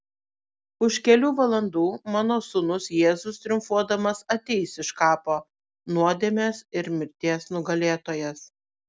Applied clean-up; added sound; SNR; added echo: none; none; none; none.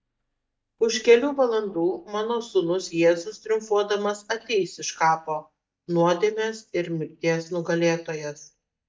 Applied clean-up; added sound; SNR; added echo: neural mask model DeepFilterNet 3.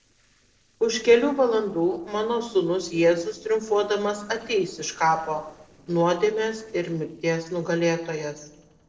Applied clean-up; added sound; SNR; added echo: neural separator model SepFormer DNS4.